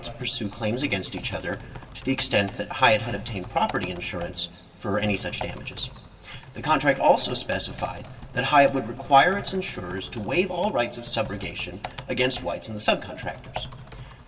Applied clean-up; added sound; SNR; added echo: none; Typing; 15 dB; reverberation time 2.9 s.